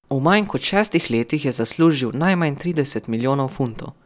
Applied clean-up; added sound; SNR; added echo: none; none; none; none.